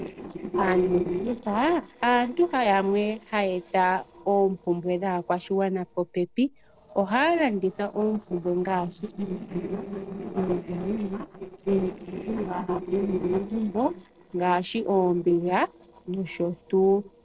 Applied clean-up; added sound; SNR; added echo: neural separator model SepFormer DNS4.